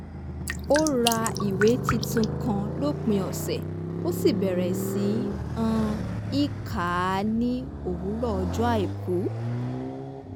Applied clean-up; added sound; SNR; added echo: none; Drip + Motorcycle; 3 dB; none.